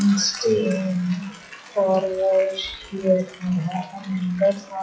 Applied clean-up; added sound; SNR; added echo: classical method WPE with log-MMSE.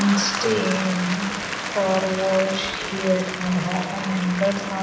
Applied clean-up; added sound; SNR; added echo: none; Applause / Crowd; 6 dB; reverberation time 2.1 s.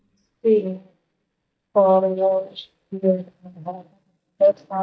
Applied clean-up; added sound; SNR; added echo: neural mask model DeepFilterNet 3.